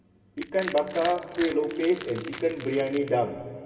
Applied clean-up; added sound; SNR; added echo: none; Crushing; 10 dB; reverberation time 2.5 s.